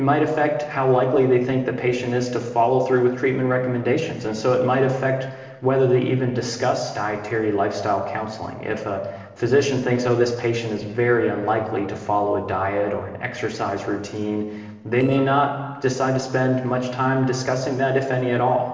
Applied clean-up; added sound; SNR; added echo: neural separator model SepFormer DNS4.